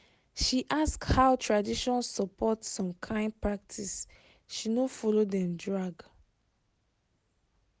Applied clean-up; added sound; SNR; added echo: none; none; none; none.